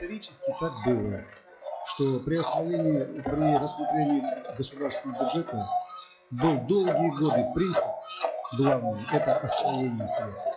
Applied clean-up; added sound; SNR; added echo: classical method log-MMSE.